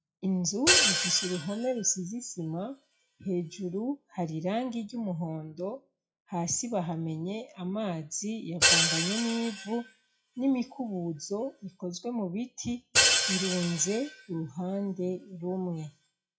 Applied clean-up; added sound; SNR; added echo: classical method WPE with log-MMSE.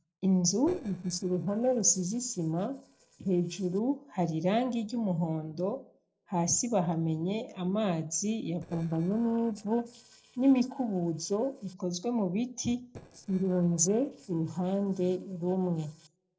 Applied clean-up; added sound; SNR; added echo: neural separator model SepFormer DNS4.